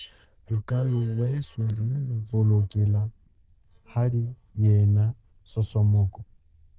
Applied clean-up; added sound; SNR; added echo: neural diffusion model UNIVERSE++.